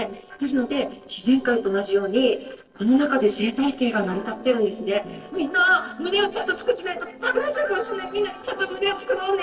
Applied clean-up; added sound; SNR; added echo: neural separator model SepFormer DNS4.